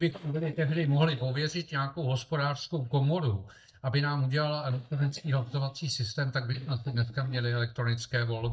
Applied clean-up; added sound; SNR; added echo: neural mask model DeepFilterNet 3.